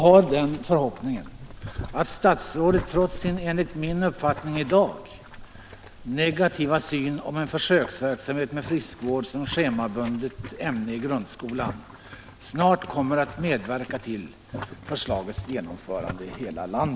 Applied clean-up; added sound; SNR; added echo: none; Boiling; 14 dB; none.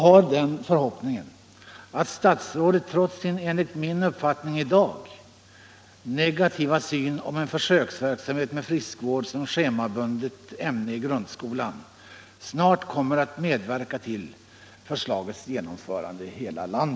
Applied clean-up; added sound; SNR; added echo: none; none; none; none.